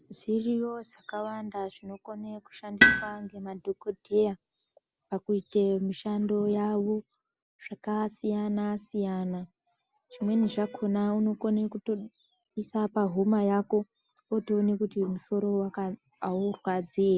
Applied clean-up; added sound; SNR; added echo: none; Tools; 0 dB; none.